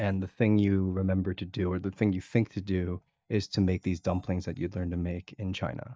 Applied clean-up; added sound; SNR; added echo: neural mask model DeepFilterNet 3.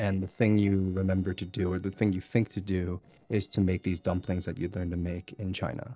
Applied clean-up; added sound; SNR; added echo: neural separator model SepFormer DNS4.